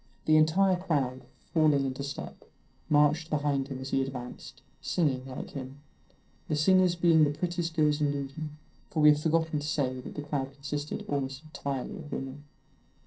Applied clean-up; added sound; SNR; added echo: neural separator model SepFormer DNS4.